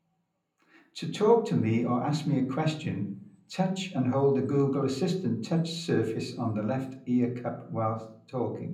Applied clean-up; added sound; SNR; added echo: none; none; none; reverberation time 0.6 s.